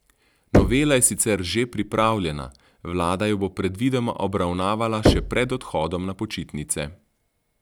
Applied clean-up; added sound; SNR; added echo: none; Knock; 3 dB; none.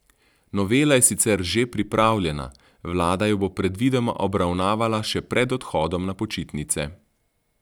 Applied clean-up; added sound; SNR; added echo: none; none; none; none.